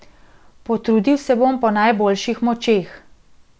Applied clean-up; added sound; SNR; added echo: none; none; none; none.